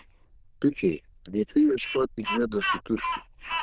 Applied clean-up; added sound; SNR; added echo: neural diffusion model UNIVERSE++.